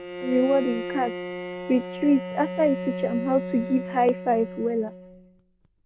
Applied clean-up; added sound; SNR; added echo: none; Bowed string instrument; 8 dB; none.